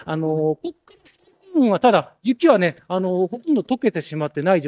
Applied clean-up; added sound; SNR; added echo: neural mask model DeepFilterNet 3.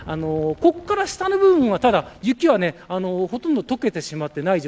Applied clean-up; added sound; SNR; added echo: none; none; none; none.